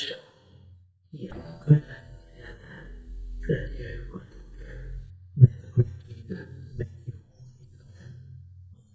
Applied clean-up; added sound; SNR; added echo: neural mask model DeepFilterNet 3.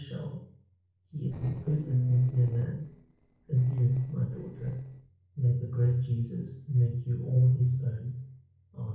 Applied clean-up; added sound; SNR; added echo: neural separator model SepFormer DNS4.